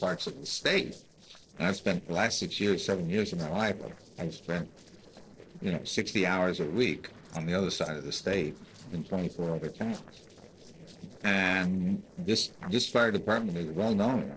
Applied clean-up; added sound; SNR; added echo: neural separator model SepFormer DNS4.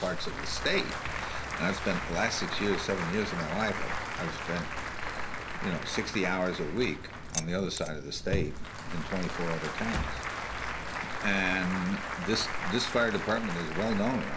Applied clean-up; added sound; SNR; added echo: none; Applause / Crowd + Keys jangling; 3 dB; none.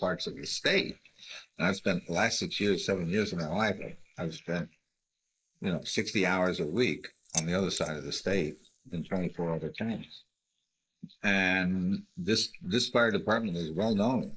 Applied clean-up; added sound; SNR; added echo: neural mask model Resemble Enhance denoiser.